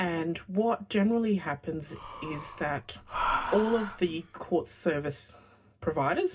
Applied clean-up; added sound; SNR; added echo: none; Breathing; 7 dB; reverberation time 0.4 s.